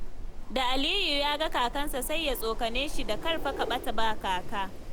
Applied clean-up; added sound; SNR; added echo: none; Wind; 1 dB; none.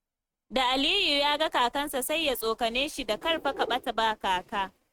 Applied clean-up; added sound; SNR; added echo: neural mask model RNNoise.